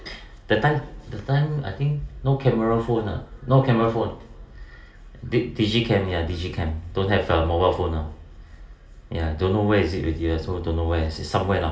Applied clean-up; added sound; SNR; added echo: none; none; none; reverberation time 0.8 s.